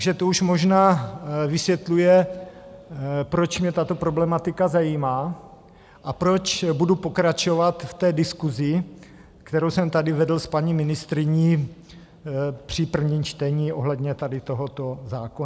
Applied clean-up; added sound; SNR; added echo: none; none; none; none.